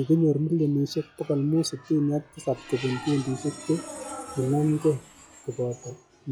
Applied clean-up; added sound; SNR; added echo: classical method log-MMSE.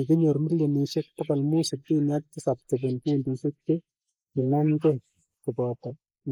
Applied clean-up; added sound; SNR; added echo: neural mask model Resemble Enhance denoiser.